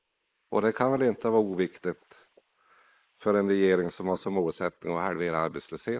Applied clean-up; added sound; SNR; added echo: neural mask model Resemble Enhance denoiser.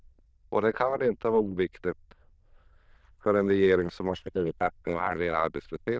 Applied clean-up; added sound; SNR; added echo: neural diffusion model UNIVERSE++.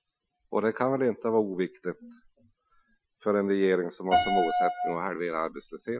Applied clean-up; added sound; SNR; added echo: classical method Wiener filter.